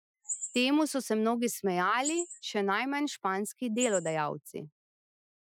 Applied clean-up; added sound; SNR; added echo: classical method Wiener filter.